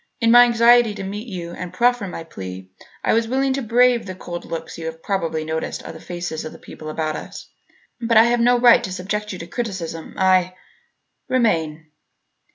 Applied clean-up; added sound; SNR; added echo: none; none; none; none.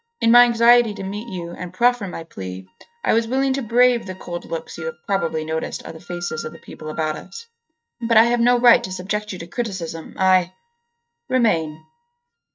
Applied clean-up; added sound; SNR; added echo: neural mask model RNNoise.